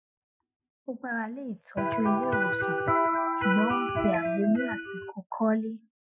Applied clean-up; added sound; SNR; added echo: classical method Wiener filter.